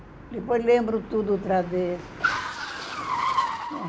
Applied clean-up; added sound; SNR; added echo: none; Car; 4 dB; none.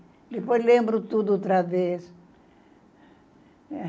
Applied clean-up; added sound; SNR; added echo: none; none; none; none.